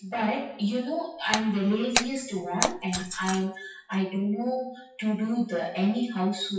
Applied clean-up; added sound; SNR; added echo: classical method WPE with log-MMSE.